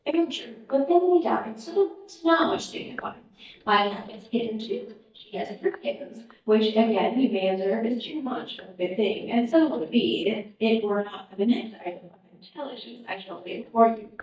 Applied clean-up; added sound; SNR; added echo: neural mask model DeepFilterNet 3.